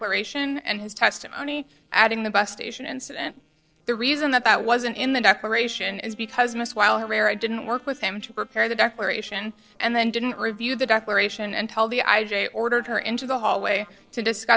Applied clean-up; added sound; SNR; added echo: neural separator model SepFormer DNS4.